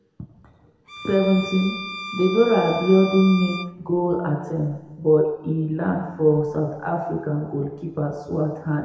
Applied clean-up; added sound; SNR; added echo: none; Bowed string instrument; 12 dB; reverberation time 1.3 s.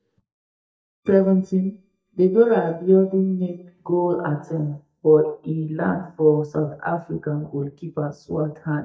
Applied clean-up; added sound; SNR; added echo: neural mask model DeepFilterNet 3.